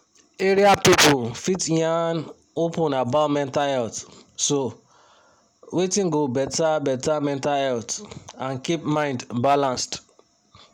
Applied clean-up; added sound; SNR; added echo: none; none; none; none.